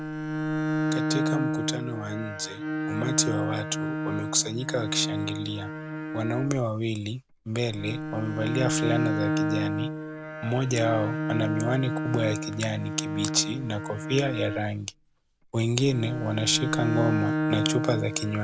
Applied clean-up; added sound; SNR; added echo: none; Bowed string instrument; 1 dB; none.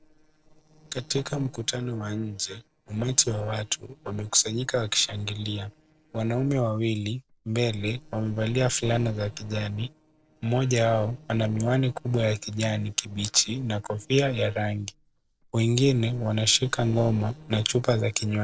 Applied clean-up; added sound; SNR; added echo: neural separator model SepFormer DNS4.